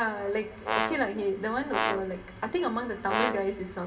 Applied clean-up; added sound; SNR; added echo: none; Brass instrument; 2 dB; reverberation time 2.9 s.